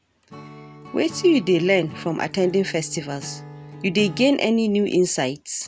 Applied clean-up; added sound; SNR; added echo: none; Acoustic guitar / Strum; 18 dB; none.